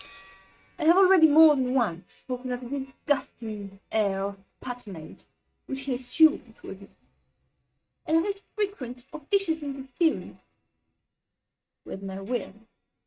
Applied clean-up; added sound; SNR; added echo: neural mask model RNNoise.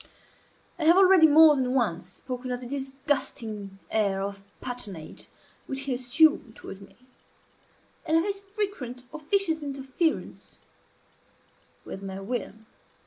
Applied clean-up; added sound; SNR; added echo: none; none; none; none.